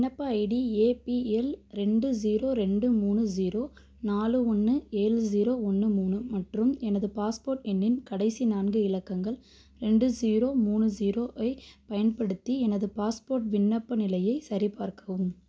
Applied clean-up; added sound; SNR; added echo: none; none; none; none.